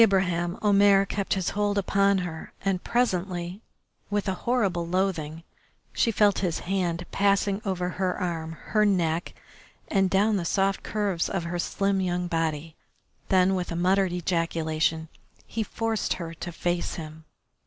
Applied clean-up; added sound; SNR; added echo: none; none; none; none.